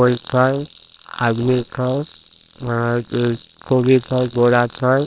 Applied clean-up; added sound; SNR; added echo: neural separator model SepFormer WHAMR!.